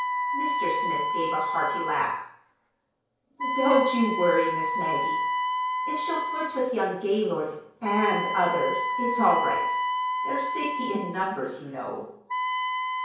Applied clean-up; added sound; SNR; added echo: none; Wind instrument, woodwind instrument; 1 dB; reverberation time 0.5 s.